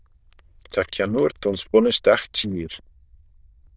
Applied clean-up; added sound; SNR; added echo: neural diffusion model UNIVERSE++.